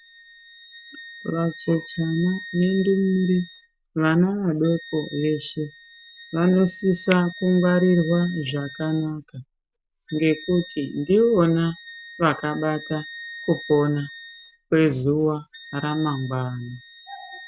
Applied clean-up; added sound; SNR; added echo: none; Wind instrument, woodwind instrument; 18 dB; none.